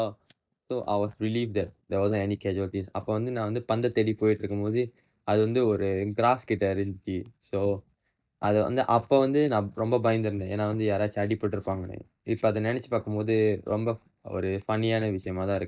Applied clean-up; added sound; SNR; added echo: neural mask model DeepFilterNet 3.